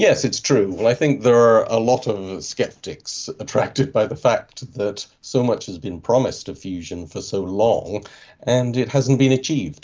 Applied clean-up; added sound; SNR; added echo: none; none; none; none.